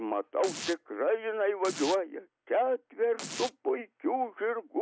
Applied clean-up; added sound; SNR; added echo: none; Domestic sounds, home sounds; 12 dB; none.